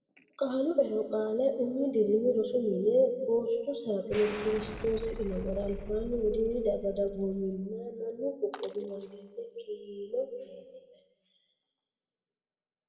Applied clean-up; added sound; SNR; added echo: none; Explosion; 10 dB; reverberation time 1.4 s.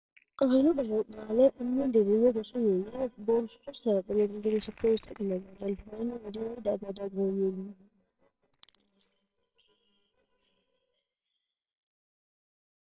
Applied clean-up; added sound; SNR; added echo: neural separator model SepFormer WHAMR!.